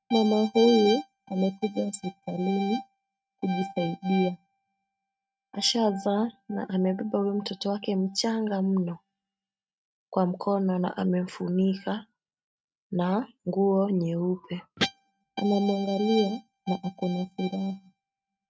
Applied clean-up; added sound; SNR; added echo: neural mask model RNNoise.